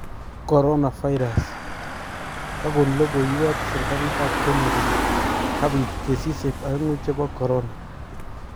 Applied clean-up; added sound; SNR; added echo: none; Engine / Car; 3 dB; none.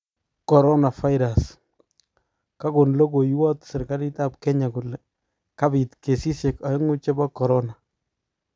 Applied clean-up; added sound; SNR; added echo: none; none; none; none.